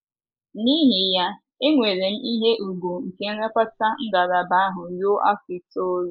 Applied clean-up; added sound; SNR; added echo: neural mask model Resemble Enhance denoiser.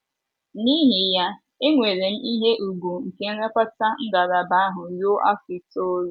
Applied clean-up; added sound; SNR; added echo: none; none; none; none.